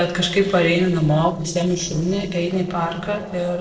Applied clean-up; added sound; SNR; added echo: neural separator model SepFormer DNS4.